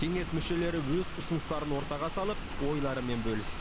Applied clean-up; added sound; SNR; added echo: none; Rain; 3 dB; none.